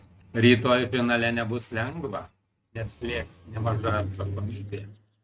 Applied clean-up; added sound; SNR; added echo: neural mask model RNNoise.